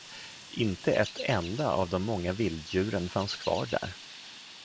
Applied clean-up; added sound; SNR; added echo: none; Fire + Chirp, tweet; 14 dB; none.